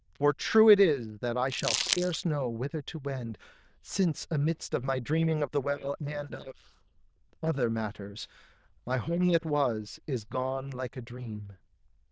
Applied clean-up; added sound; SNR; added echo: neural diffusion model UNIVERSE++.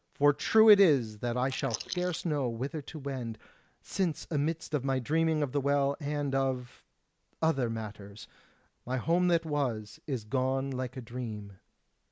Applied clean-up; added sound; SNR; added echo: neural mask model Resemble Enhance denoiser.